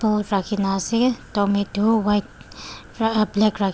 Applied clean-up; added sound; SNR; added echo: none; none; none; none.